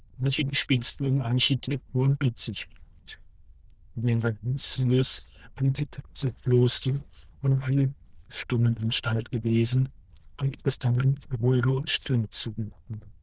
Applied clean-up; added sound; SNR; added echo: neural diffusion model UNIVERSE++.